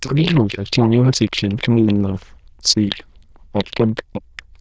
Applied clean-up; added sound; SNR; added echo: neural diffusion model UNIVERSE++.